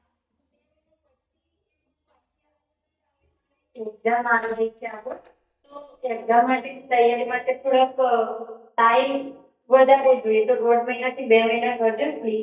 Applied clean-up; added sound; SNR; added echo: neural mask model DeepFilterNet 3.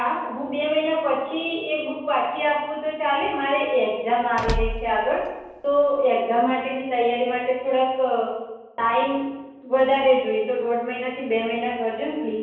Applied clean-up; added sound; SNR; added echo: none; Door / Car; 7 dB; reverberation time 1.1 s.